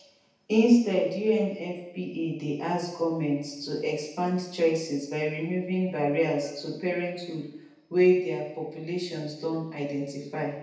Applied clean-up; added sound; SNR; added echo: none; none; none; reverberation time 0.8 s.